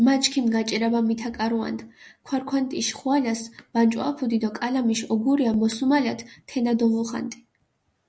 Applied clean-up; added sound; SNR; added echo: none; none; none; none.